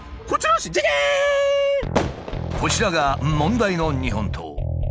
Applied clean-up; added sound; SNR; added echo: none; Fireworks; 10 dB; none.